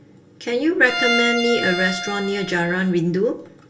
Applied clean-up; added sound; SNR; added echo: none; Bowed string instrument; 5 dB; reverberation time 0.1 s.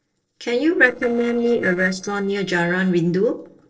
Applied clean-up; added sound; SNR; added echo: neural separator model SepFormer DNS4.